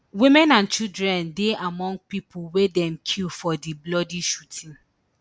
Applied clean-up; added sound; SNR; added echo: none; none; none; none.